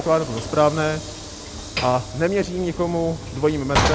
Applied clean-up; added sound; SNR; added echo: none; Sliding door / Train; 5 dB; none.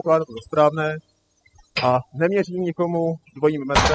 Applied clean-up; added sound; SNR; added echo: classical method spectral subtraction.